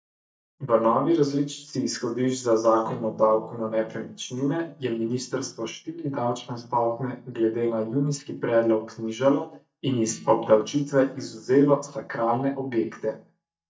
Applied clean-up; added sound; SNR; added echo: neural mask model DeepFilterNet 3.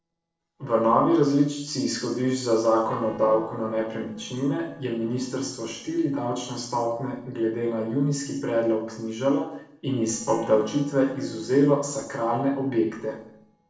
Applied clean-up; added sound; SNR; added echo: neural separator model SepFormer DNS4.